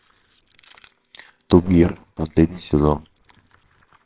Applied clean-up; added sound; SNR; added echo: neural separator model SepFormer WHAMR!.